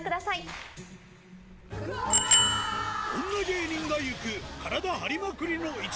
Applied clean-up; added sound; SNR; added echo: none; Bicycle bell; 0 dB; none.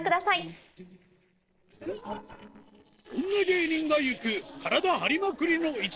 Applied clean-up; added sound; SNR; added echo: neural separator model SepFormer DNS4.